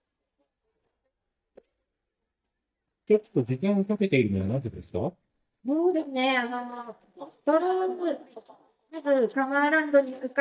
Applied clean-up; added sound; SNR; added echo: neural mask model DeepFilterNet 3.